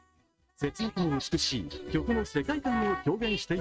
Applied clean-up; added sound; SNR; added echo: neural mask model RNNoise.